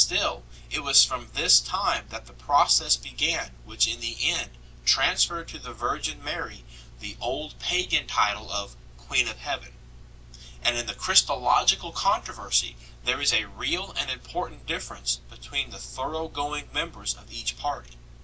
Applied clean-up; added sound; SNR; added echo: none; none; none; none.